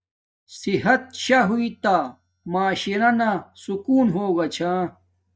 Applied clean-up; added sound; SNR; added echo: neural mask model DeepFilterNet 3.